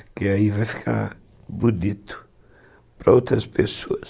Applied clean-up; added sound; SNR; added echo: neural mask model Resemble Enhance denoiser.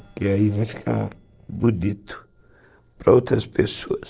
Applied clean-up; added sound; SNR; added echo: neural separator model SepFormer DNS4.